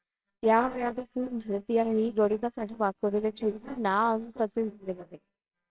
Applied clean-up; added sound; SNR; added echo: neural separator model SepFormer WHAMR!.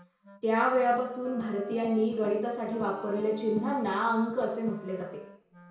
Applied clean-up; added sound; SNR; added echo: none; Wind instrument, woodwind instrument; 20 dB; reverberation time 0.6 s.